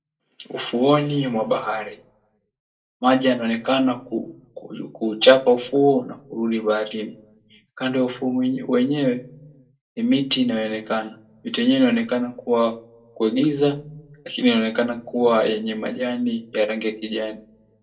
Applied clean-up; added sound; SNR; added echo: none; none; none; reverberation time 0.2 s.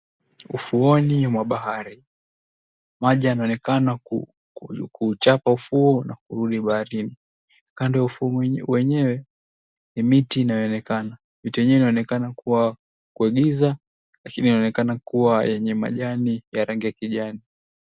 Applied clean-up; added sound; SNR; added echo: none; none; none; none.